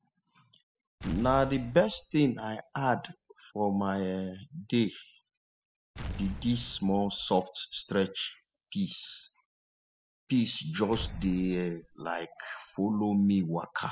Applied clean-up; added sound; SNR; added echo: classical method spectral subtraction.